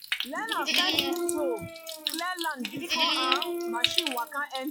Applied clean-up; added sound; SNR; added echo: classical method log-MMSE.